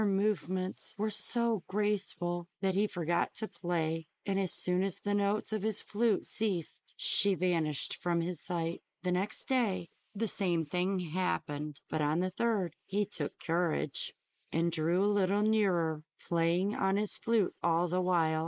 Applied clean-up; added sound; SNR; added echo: neural mask model Resemble Enhance denoiser.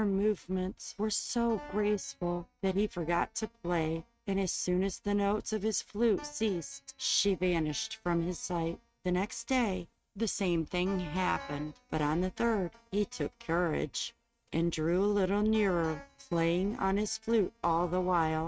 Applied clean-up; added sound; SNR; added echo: neural mask model RNNoise.